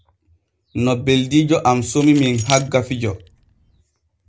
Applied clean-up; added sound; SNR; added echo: none; Keys jangling; 16 dB; none.